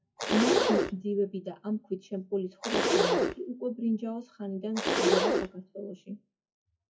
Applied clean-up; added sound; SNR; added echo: classical method WPE with log-MMSE.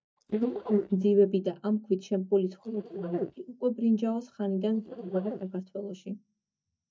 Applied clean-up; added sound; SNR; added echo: neural mask model DeepFilterNet 3.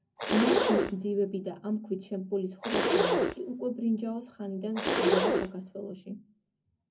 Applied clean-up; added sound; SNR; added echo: none; Zipper (clothing); -2 dB; reverberation time 0.3 s.